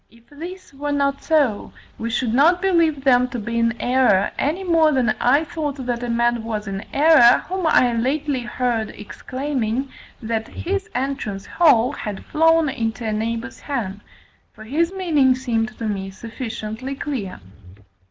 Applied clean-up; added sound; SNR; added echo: none; none; none; none.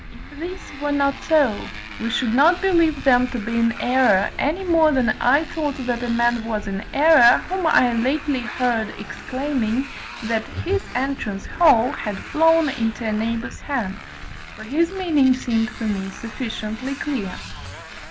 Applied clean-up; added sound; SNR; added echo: none; Motorcycle; 13 dB; none.